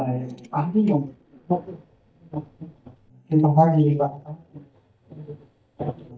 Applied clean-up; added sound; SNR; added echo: neural mask model DeepFilterNet 3.